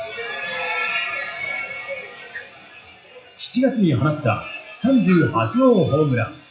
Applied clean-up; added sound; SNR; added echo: classical method WPE with log-MMSE.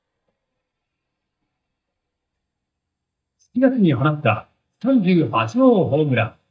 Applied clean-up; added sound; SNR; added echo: neural mask model DeepFilterNet 3.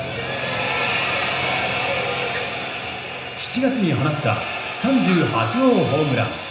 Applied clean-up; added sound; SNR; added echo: none; Screech; 13 dB; reverberation time 0.9 s.